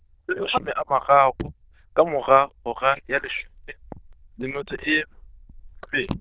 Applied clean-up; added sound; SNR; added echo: neural diffusion model UNIVERSE++.